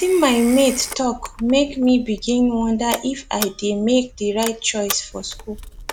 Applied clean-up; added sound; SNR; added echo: none; Telephone; 14 dB; none.